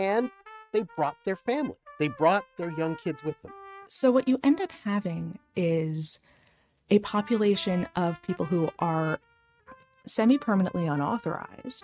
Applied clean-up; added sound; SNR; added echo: neural mask model RNNoise.